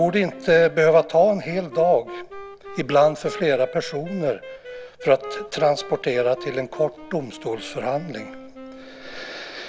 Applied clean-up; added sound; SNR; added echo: none; Wind instrument, woodwind instrument; 16 dB; none.